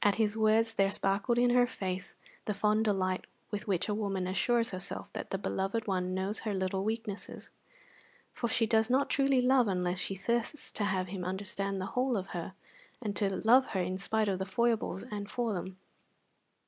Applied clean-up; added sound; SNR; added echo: none; none; none; none.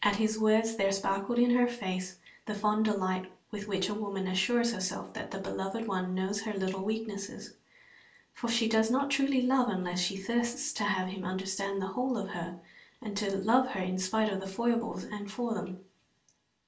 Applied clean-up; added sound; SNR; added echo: none; none; none; reverberation time 0.3 s.